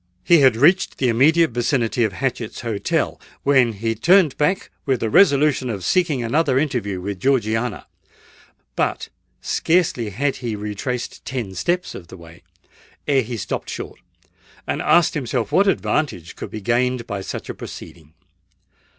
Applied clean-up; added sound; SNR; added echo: none; none; none; none.